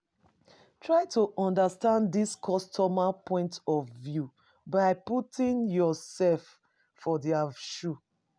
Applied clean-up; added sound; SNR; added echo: none; none; none; none.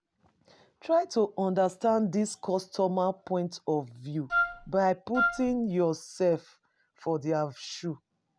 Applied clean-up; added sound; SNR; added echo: none; Wind instrument, woodwind instrument; 1 dB; none.